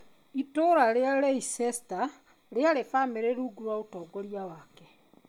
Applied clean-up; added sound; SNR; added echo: none; none; none; none.